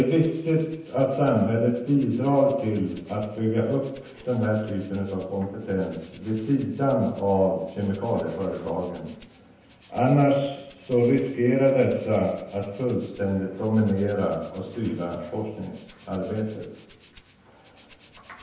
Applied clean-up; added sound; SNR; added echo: none; Rattle (instrument); 11 dB; reverberation time 0.9 s.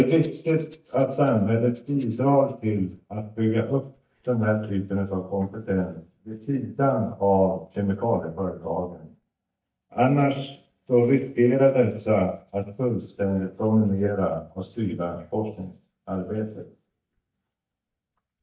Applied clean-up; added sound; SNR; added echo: neural mask model DeepFilterNet 3.